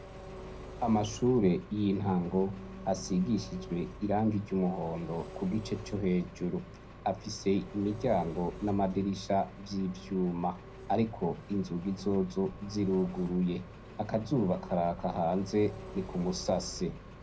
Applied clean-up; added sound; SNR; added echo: none; Engine; 14 dB; reverberation time 0.4 s.